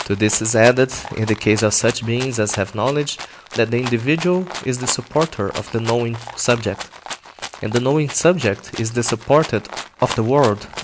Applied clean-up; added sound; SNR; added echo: none; Rattle (instrument); 14 dB; none.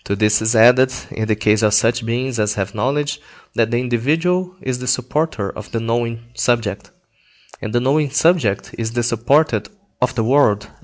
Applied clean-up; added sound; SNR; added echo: none; none; none; none.